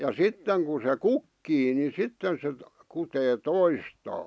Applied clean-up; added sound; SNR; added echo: none; none; none; none.